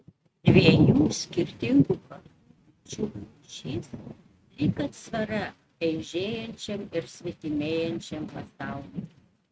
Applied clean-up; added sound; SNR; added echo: neural mask model RNNoise.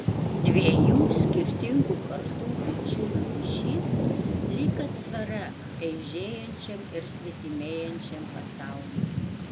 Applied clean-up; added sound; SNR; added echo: none; Thunder / Rain; -5 dB; none.